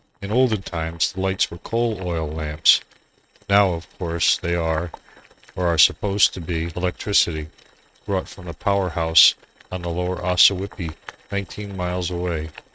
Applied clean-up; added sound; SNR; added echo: neural mask model RNNoise.